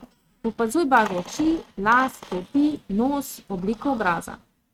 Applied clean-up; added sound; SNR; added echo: neural mask model RNNoise.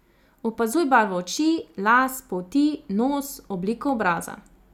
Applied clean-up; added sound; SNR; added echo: none; none; none; none.